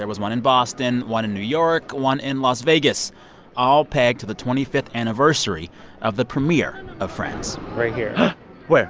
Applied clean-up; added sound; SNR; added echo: none; none; none; none.